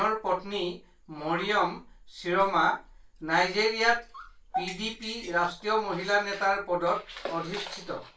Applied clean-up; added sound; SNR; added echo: none; Dog; 15 dB; reverberation time 0.2 s.